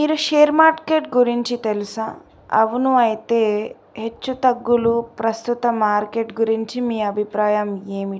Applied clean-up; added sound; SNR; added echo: none; none; none; none.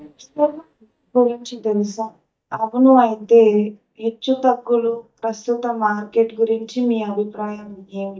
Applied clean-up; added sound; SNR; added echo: neural mask model DeepFilterNet 3.